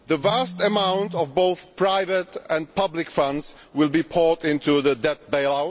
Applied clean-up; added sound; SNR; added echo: none; Telephone; 13 dB; none.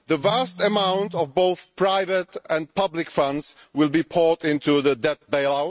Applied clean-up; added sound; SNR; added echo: neural mask model RNNoise.